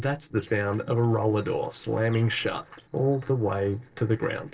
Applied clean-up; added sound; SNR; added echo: neural separator model SepFormer DNS4.